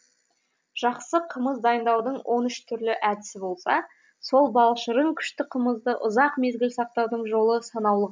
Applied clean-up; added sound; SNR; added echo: none; none; none; none.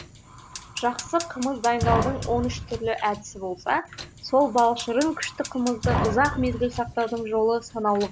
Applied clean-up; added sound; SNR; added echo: none; Fire; 7 dB; none.